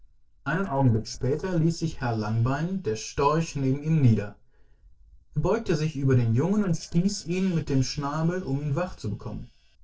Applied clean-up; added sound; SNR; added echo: neural separator model SepFormer DNS4.